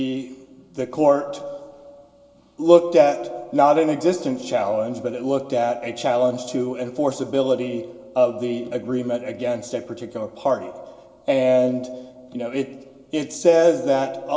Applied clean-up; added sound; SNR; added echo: none; none; none; reverberation time 0.6 s.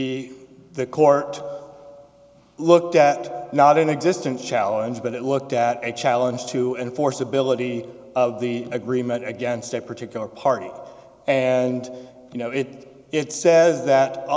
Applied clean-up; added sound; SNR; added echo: none; none; none; none.